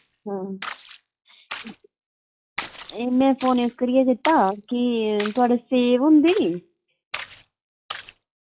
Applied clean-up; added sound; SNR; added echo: classical method log-MMSE.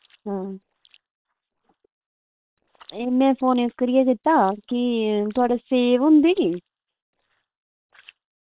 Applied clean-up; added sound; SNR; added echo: neural separator model SepFormer WHAM!.